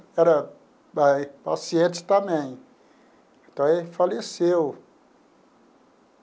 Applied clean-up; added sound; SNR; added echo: none; none; none; none.